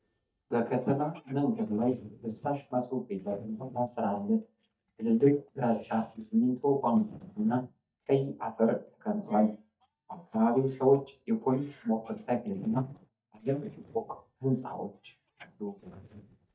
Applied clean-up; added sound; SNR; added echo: neural mask model DeepFilterNet 3.